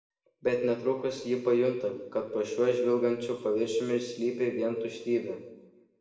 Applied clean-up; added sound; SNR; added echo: none; none; none; reverberation time 1.1 s.